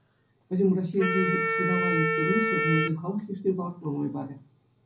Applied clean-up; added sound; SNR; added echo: none; Wind instrument, woodwind instrument; 2 dB; reverberation time 0.4 s.